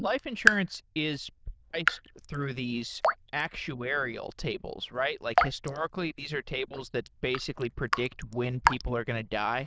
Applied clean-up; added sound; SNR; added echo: neural diffusion model UNIVERSE++.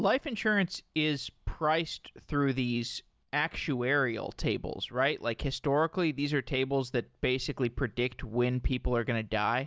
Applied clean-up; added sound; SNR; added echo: none; none; none; none.